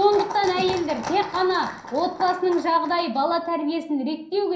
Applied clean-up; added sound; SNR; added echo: none; none; none; reverberation time 0.6 s.